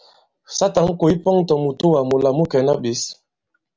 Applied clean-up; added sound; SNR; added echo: none; none; none; none.